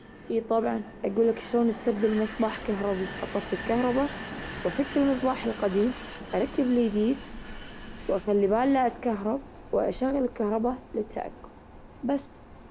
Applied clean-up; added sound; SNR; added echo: none; Vehicle; 11 dB; none.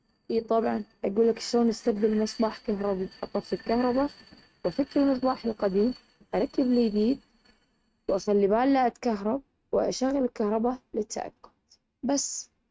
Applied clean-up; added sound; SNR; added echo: neural mask model RNNoise.